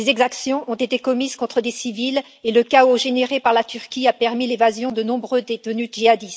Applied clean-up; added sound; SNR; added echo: none; none; none; none.